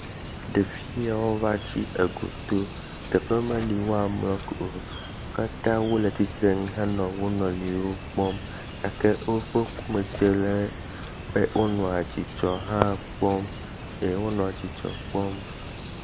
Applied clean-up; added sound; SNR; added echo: none; Chirp, tweet; 1 dB; none.